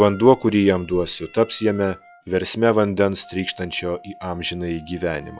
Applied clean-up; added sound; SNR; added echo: classical method log-MMSE.